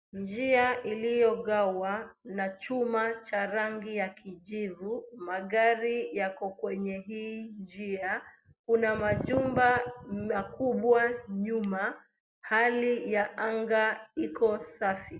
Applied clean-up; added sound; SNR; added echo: none; none; none; none.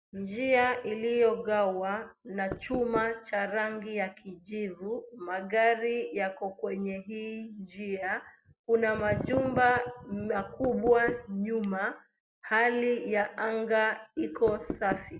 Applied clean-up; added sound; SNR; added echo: none; Knock; 8 dB; none.